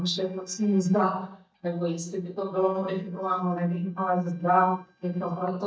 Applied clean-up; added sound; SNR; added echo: neural mask model DeepFilterNet 3.